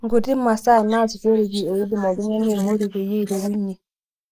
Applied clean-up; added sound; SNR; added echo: neural mask model Resemble Enhance denoiser.